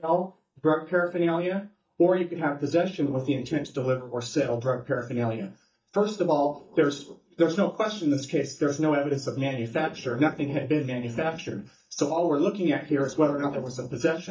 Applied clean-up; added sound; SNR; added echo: neural mask model DeepFilterNet 3.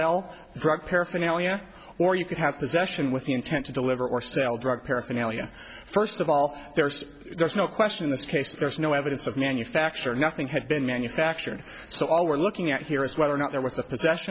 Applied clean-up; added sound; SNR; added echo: none; none; none; none.